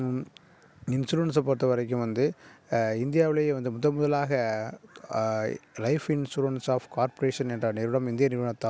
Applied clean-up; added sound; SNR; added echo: none; none; none; none.